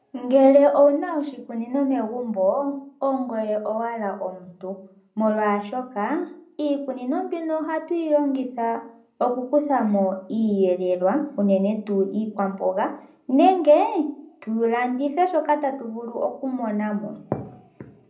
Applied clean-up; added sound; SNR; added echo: none; none; none; reverberation time 0.5 s.